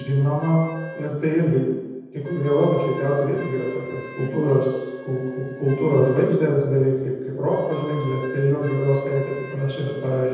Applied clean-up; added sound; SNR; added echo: none; Wind instrument, woodwind instrument; 17 dB; reverberation time 1.1 s.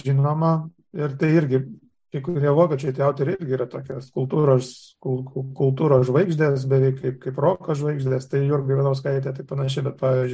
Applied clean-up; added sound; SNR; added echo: none; none; none; none.